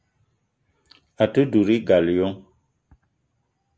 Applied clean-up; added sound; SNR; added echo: none; none; none; none.